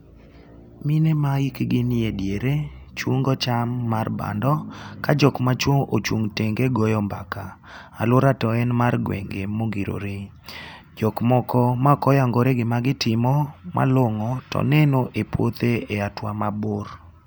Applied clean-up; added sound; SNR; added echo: none; none; none; none.